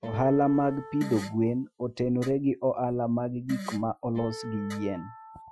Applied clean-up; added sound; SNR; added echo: classical method Wiener filter.